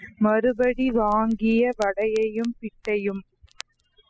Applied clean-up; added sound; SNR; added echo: classical method spectral subtraction.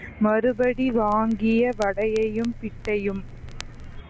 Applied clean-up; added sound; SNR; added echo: none; Crackle; 15 dB; none.